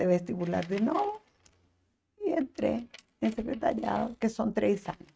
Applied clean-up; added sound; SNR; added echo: neural mask model RNNoise.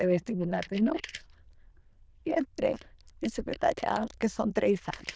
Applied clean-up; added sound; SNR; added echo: neural diffusion model UNIVERSE++.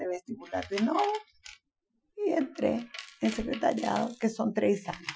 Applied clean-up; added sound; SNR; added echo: classical method Wiener filter.